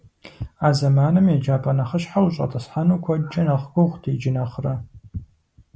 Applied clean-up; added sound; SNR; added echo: none; none; none; none.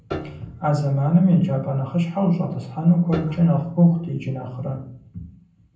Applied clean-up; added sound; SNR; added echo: none; Piano; 17 dB; reverberation time 0.6 s.